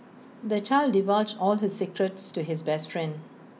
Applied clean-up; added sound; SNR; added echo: none; none; none; none.